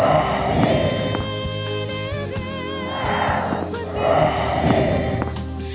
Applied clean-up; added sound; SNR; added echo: none; Breathing; -4 dB; none.